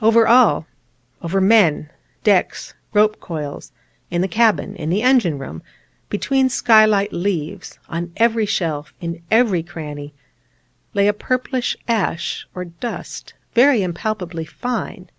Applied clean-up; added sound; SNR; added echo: none; none; none; none.